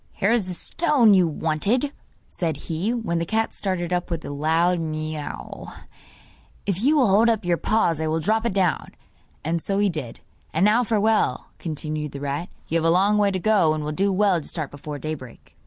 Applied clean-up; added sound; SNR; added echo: none; none; none; none.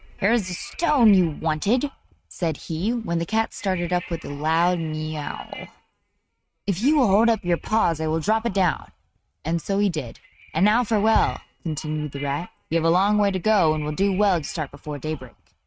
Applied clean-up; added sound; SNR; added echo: neural mask model RNNoise.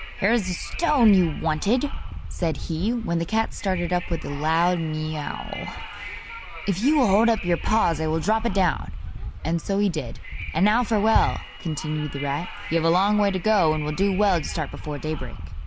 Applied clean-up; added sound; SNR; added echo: none; Wind + Bass drum; 8 dB; none.